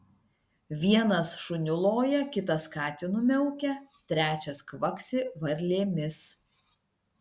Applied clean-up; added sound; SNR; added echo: none; none; none; none.